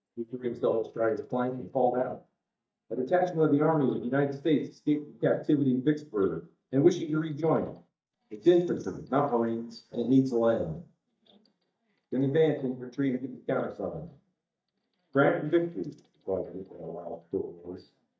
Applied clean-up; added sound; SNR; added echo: neural mask model DeepFilterNet 3.